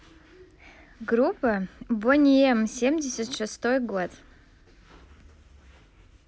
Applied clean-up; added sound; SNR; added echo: none; none; none; none.